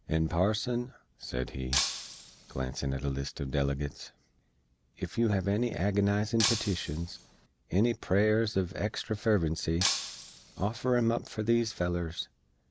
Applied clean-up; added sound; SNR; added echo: none; Shatter; 5 dB; none.